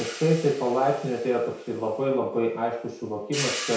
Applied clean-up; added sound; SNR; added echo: none; Hi-hat; 12 dB; reverberation time 0.6 s.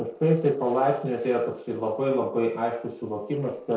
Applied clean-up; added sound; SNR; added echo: neural separator model SepFormer DNS4.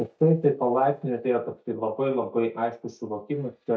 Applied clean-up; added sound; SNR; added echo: neural mask model DeepFilterNet 3.